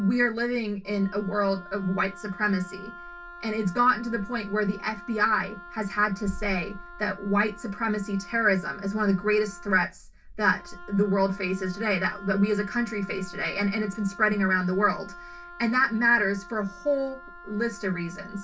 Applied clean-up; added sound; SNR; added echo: none; Wind instrument, woodwind instrument; 17 dB; reverberation time 0.2 s.